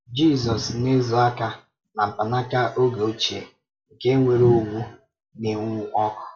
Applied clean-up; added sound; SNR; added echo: none; none; none; reverberation time 0.2 s.